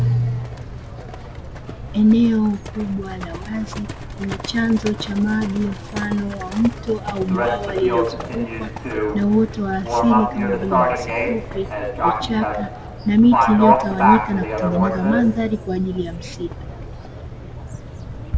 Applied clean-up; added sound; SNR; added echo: none; Livestock, farm animals, working animals; 3 dB; none.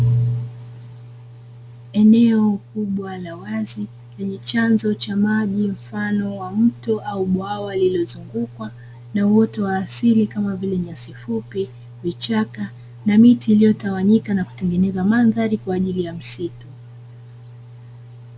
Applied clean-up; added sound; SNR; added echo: none; none; none; none.